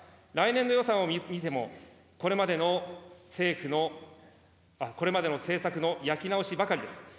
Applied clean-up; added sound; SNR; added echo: none; none; none; none.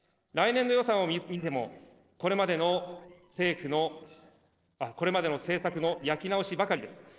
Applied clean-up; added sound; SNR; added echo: neural separator model SepFormer DNS4.